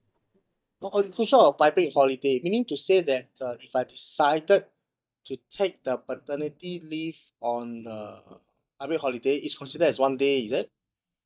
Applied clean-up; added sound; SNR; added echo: neural mask model DeepFilterNet 3.